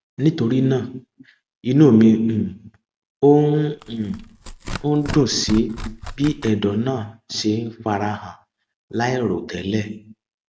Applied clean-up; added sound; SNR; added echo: none; Tearing; 12 dB; none.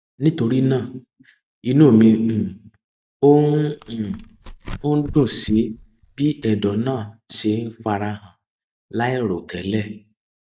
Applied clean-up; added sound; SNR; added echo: neural mask model DeepFilterNet 3.